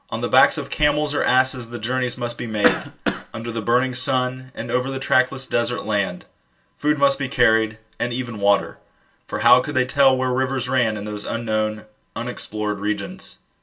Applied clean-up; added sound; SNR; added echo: none; Cough; 4 dB; reverberation time 0.2 s.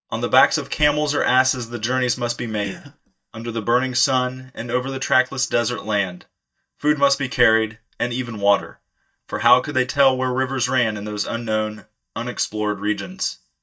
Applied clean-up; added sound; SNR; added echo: neural mask model DeepFilterNet 3.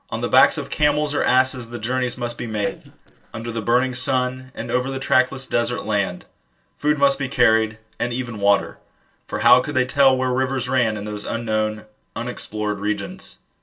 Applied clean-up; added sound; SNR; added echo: neural separator model SepFormer DNS4.